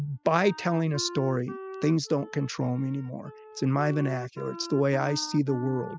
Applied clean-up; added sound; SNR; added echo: classical method spectral subtraction.